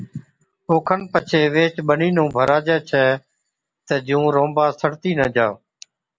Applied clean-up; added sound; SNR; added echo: none; none; none; none.